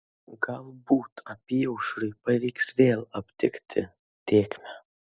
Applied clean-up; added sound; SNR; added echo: none; none; none; none.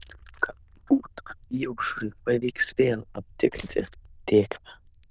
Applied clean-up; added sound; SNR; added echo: neural diffusion model UNIVERSE++.